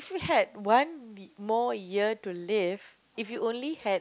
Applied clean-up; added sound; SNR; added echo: none; none; none; none.